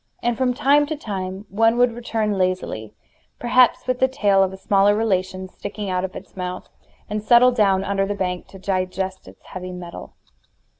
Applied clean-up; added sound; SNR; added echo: none; none; none; none.